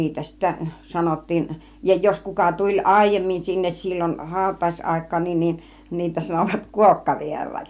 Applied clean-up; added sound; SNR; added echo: none; none; none; none.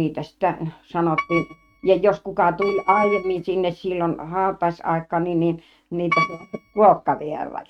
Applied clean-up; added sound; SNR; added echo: neural mask model RNNoise.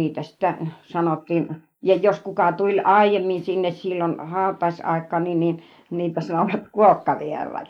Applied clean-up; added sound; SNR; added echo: neural mask model Resemble Enhance denoiser.